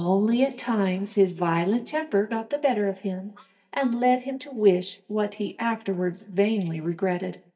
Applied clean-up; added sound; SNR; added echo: neural mask model DeepFilterNet 3.